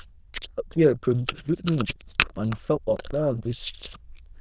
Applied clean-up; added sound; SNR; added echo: neural diffusion model UNIVERSE++.